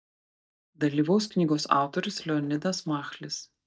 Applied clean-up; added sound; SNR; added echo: neural mask model DeepFilterNet 3.